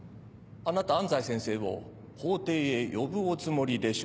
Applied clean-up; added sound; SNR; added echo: none; none; none; none.